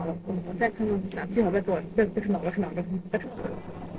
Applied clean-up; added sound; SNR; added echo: neural separator model SepFormer DNS4.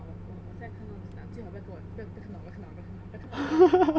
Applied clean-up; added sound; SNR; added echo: none; Microwave oven; 14 dB; reverberation time 0.3 s.